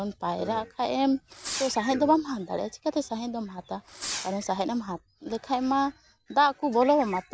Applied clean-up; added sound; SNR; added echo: none; Burping, eructation + Fireworks; 12 dB; none.